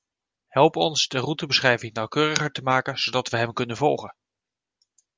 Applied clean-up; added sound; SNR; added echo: none; none; none; none.